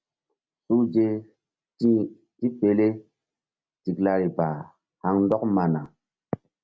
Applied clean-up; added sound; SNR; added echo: none; none; none; none.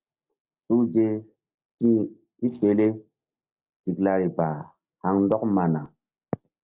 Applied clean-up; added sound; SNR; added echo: neural separator model SepFormer DNS4.